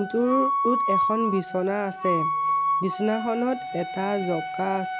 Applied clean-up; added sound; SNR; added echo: none; Wind instrument, woodwind instrument; 0 dB; none.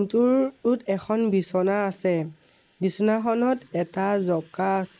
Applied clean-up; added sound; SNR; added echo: neural mask model Resemble Enhance denoiser.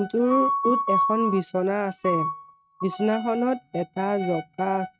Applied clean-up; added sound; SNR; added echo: neural mask model RNNoise.